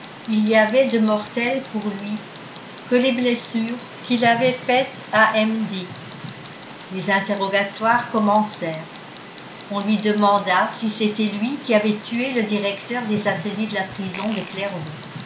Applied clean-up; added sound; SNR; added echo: none; Fart + Tick; 14 dB; none.